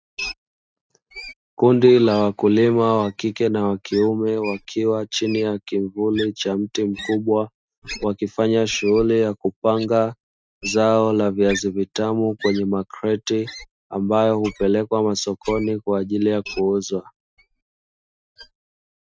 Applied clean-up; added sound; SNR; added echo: neural mask model RNNoise.